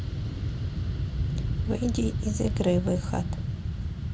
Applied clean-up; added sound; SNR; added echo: none; Fixed-wing aircraft, airplane; -2 dB; none.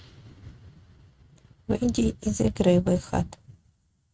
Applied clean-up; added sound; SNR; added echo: neural mask model RNNoise.